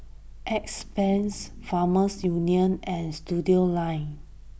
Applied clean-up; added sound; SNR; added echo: none; none; none; none.